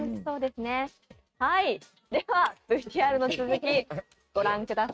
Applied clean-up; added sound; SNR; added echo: neural mask model RNNoise.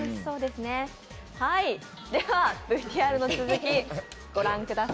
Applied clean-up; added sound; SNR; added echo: none; none; none; none.